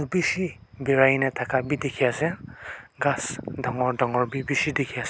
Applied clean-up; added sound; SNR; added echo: none; none; none; none.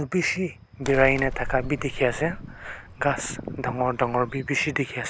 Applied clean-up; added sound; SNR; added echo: none; Bird; 10 dB; none.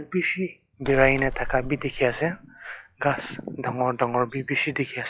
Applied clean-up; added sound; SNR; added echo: classical method log-MMSE.